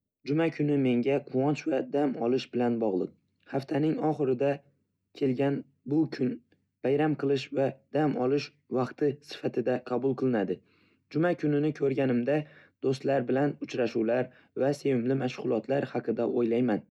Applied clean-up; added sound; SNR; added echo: none; none; none; none.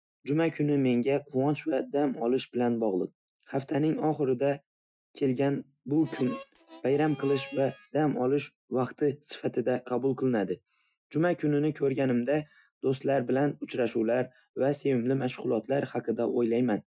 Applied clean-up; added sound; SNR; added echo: classical method Wiener filter.